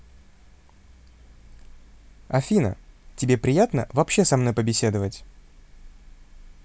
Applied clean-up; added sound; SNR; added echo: none; none; none; none.